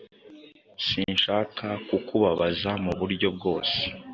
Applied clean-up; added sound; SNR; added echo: none; none; none; none.